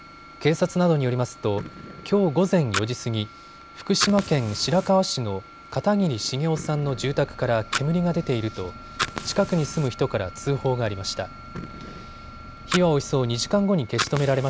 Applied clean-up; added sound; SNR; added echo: none; Fire; 13 dB; none.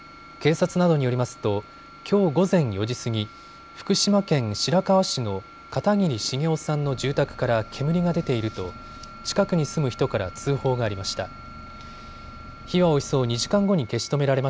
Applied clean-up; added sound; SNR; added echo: none; none; none; none.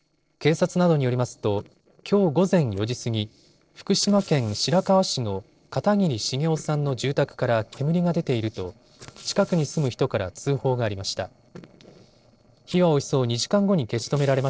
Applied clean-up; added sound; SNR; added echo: neural separator model SepFormer DNS4.